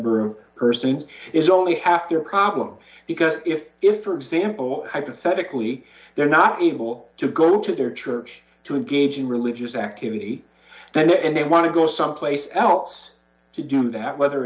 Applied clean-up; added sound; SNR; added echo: none; none; none; none.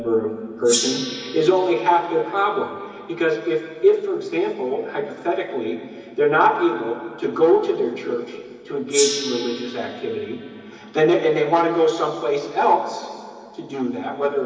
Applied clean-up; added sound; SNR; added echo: none; Gong; 14 dB; reverberation time 2.3 s.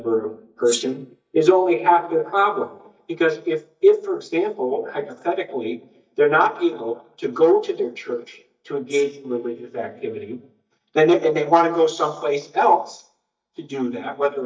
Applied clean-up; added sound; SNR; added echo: neural mask model DeepFilterNet 3.